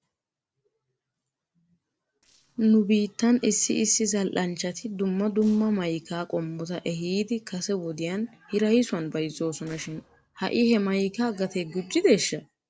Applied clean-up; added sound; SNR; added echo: neural separator model SepFormer DNS4.